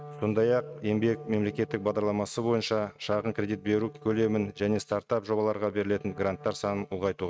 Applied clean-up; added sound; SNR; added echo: neural mask model RNNoise.